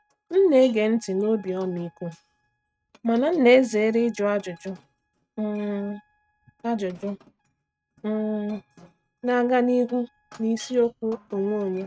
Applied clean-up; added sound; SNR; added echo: neural mask model RNNoise.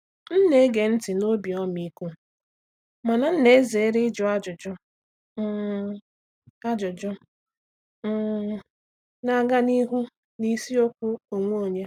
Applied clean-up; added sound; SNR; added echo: none; none; none; none.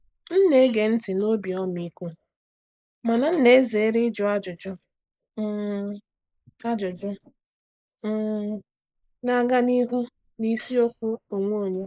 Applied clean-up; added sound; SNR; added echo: neural mask model Resemble Enhance denoiser.